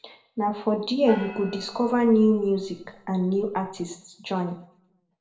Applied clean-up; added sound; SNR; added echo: none; Gong; 16 dB; reverberation time 0.5 s.